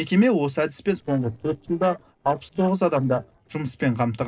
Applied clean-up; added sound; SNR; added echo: neural separator model SepFormer DNS4.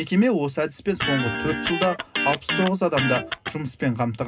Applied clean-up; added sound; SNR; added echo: none; Electric guitar; 3 dB; reverberation time 0.2 s.